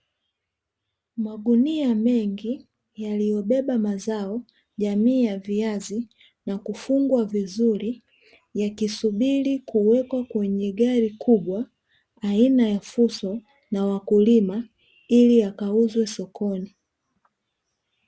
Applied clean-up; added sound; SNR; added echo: none; none; none; none.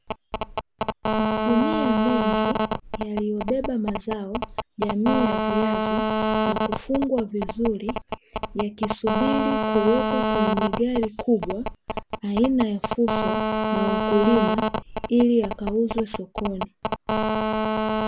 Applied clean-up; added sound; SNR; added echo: none; Telephone; 0 dB; none.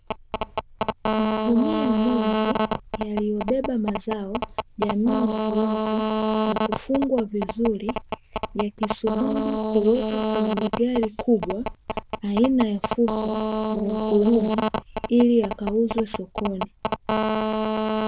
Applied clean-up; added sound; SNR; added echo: neural diffusion model UNIVERSE++.